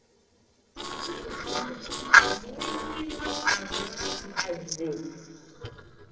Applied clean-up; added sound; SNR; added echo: neural separator model SepFormer DNS4.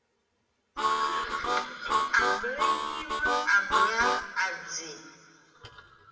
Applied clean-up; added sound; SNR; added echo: none; Harmonica; -3 dB; reverberation time 1.7 s.